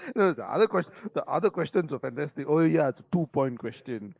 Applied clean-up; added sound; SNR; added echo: neural mask model Resemble Enhance denoiser.